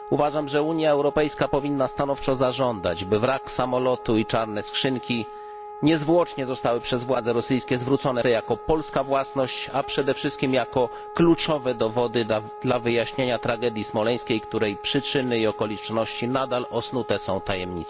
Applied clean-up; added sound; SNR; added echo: none; Wind instrument, woodwind instrument; 14 dB; none.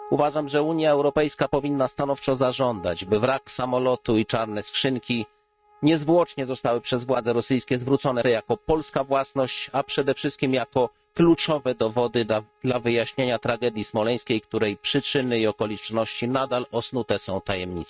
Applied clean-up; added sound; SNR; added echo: neural mask model RNNoise.